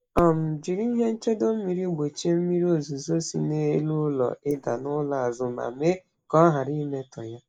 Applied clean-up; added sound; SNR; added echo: neural mask model Resemble Enhance denoiser.